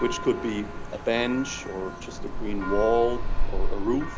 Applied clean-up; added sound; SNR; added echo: none; Church bell; -1 dB; none.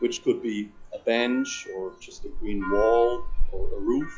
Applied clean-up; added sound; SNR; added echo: classical method log-MMSE.